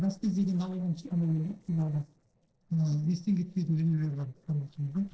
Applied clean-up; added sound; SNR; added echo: neural separator model SepFormer DNS4.